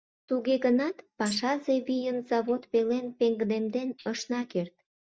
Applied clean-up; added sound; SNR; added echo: neural mask model DeepFilterNet 3.